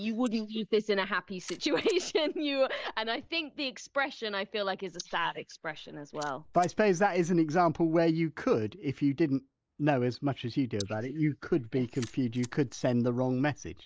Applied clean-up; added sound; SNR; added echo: neural mask model Resemble Enhance denoiser.